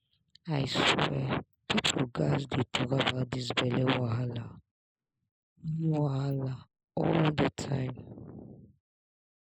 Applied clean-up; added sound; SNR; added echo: neural mask model Resemble Enhance denoiser.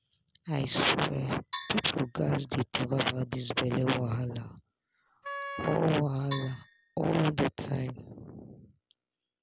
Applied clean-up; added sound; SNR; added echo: none; Wind instrument, woodwind instrument + Percussion; 10 dB; none.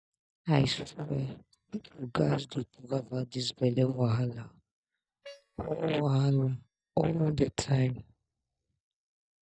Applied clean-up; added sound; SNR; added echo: neural mask model DeepFilterNet 3.